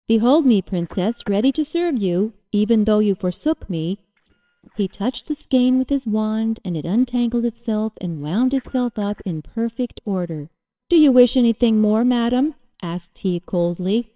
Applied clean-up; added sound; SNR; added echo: neural separator model SepFormer WHAMR!.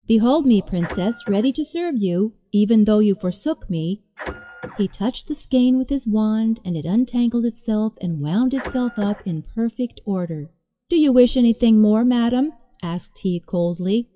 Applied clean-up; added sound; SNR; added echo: classical method WPE with log-MMSE.